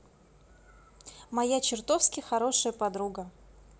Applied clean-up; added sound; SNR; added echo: none; none; none; none.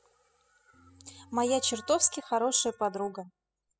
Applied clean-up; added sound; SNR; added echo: classical method spectral subtraction.